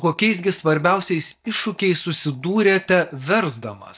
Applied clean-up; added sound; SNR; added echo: neural mask model DeepFilterNet 3.